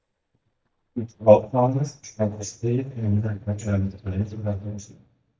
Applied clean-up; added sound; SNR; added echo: neural mask model DeepFilterNet 3.